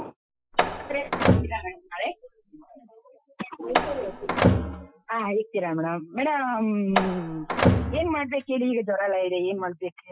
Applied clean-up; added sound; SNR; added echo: classical method Wiener filter.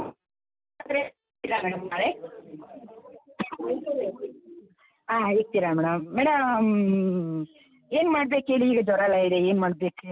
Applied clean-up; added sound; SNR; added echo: none; none; none; none.